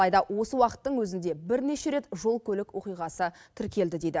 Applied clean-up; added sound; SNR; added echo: none; none; none; none.